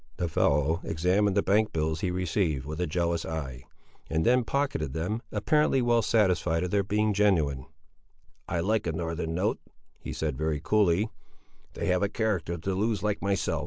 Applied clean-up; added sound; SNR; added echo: none; none; none; none.